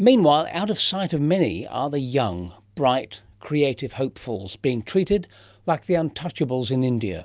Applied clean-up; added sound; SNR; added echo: none; none; none; none.